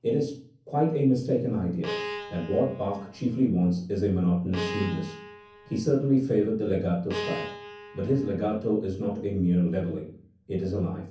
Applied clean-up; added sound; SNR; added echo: none; Bowed string instrument; 11 dB; reverberation time 0.6 s.